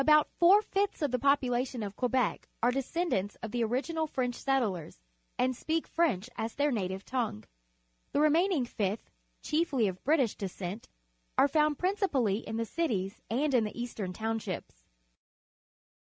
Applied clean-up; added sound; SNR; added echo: none; none; none; none.